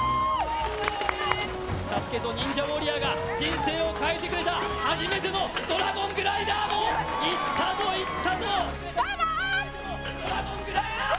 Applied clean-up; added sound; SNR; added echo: none; none; none; none.